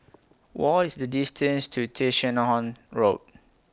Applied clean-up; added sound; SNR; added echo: none; none; none; none.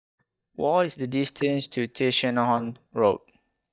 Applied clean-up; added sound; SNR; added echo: neural mask model DeepFilterNet 3.